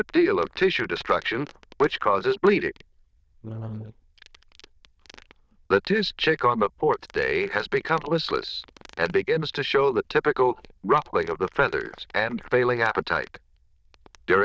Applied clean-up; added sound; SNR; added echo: neural diffusion model UNIVERSE++.